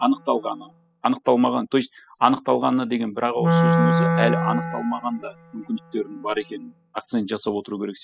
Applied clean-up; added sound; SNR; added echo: classical method spectral subtraction.